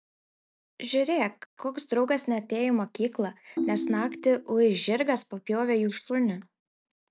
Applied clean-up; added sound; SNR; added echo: none; Ringtone; 6 dB; none.